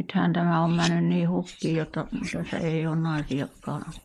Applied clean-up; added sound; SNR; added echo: neural mask model Resemble Enhance denoiser.